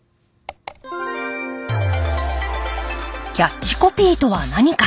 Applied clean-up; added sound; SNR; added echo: none; none; none; none.